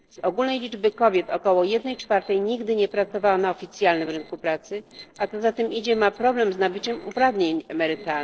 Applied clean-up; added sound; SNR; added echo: neural separator model SepFormer DNS4.